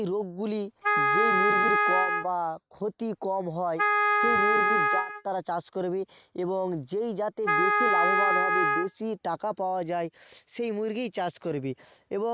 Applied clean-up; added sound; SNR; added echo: neural mask model RNNoise.